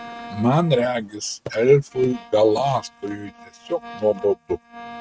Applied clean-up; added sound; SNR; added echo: neural mask model RNNoise.